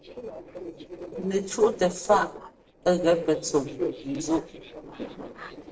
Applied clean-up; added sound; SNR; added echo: neural separator model SepFormer DNS4.